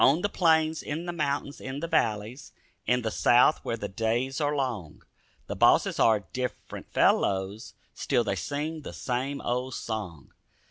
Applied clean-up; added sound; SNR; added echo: none; none; none; none.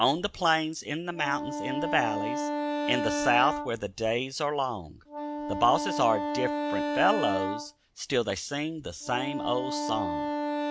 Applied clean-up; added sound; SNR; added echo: none; Wind instrument, woodwind instrument; 3 dB; none.